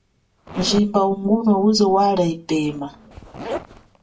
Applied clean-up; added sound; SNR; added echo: none; Zipper (clothing); 16 dB; reverberation time 0.2 s.